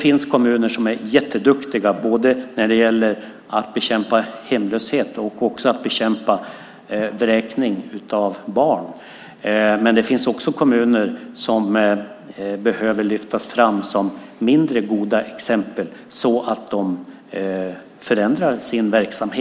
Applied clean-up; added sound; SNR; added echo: none; none; none; none.